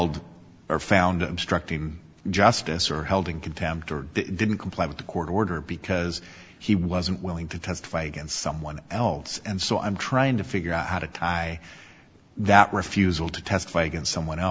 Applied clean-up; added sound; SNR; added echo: none; none; none; none.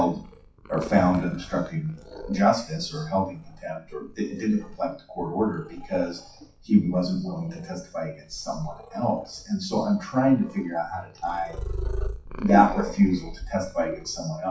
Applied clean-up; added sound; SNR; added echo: classical method WPE with log-MMSE.